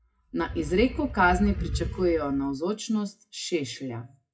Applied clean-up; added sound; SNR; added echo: classical method WPE with log-MMSE.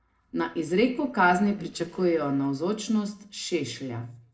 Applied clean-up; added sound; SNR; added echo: neural separator model SepFormer DNS4.